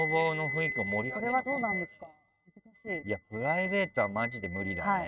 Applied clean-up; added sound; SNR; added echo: neural mask model RNNoise.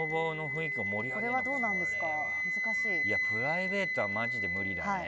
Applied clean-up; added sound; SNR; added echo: none; Wind instrument, woodwind instrument; -3 dB; none.